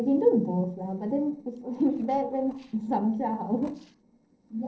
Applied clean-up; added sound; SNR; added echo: neural separator model SepFormer DNS4.